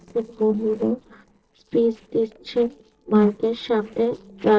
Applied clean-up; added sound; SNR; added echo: neural separator model SepFormer DNS4.